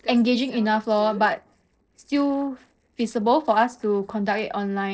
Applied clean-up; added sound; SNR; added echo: neural separator model SepFormer DNS4.